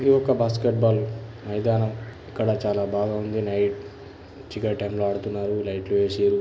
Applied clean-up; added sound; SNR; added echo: none; none; none; none.